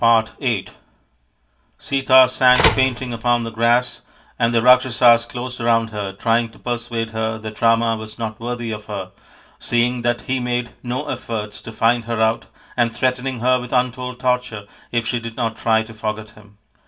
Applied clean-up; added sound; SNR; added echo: none; Telephone; 2 dB; reverberation time 0.2 s.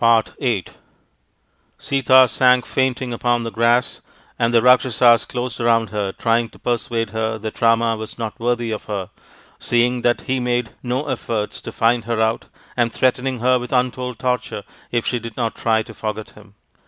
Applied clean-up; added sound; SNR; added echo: none; none; none; none.